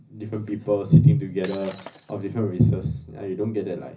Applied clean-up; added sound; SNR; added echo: none; Shatter; 19 dB; reverberation time 0.4 s.